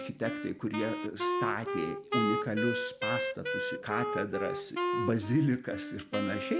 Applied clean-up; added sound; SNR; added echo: none; Wind instrument, woodwind instrument; 1 dB; none.